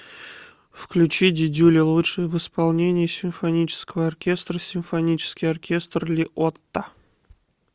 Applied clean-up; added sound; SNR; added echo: none; none; none; none.